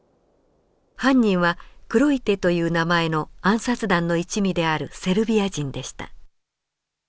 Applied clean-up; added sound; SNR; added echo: none; none; none; none.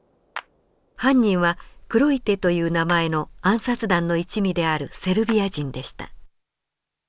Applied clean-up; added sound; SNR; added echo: none; Clapping; 20 dB; none.